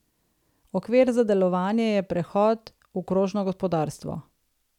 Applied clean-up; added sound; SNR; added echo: none; none; none; none.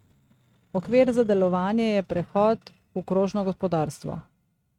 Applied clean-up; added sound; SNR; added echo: neural mask model RNNoise.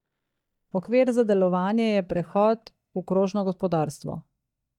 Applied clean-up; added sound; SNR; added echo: neural mask model DeepFilterNet 3.